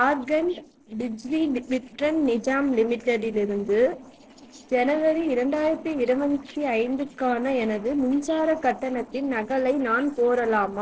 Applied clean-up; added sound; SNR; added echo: neural separator model SepFormer DNS4.